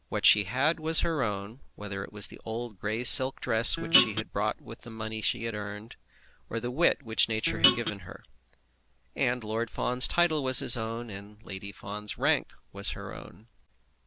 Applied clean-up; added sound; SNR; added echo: none; Guitar; -3 dB; none.